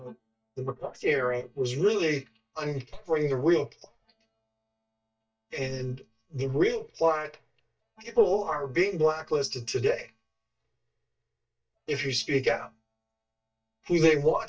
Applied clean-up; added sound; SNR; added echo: neural mask model DeepFilterNet 3.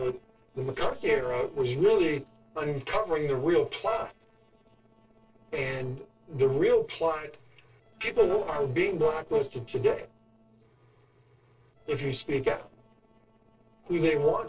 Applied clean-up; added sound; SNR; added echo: neural separator model SepFormer DNS4.